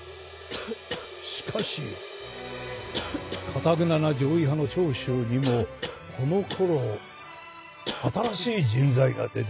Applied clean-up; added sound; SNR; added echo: none; Cough; 12 dB; none.